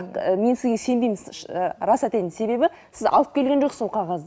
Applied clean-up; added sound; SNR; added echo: none; none; none; none.